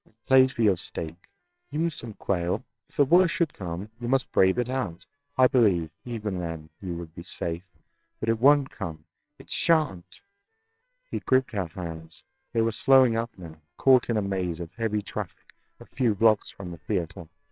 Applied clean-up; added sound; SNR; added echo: neural separator model SepFormer WHAMR!.